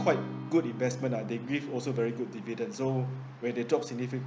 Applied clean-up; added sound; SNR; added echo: none; Acoustic guitar; 11 dB; none.